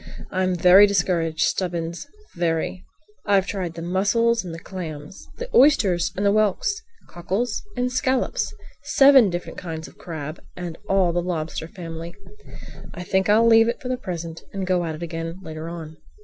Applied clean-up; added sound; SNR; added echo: none; none; none; none.